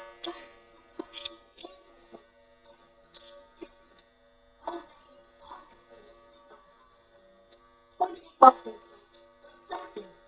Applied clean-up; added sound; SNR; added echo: neural mask model DeepFilterNet 3.